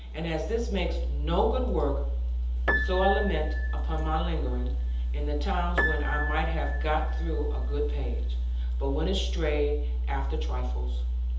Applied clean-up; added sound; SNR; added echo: none; Piano; 10 dB; reverberation time 0.8 s.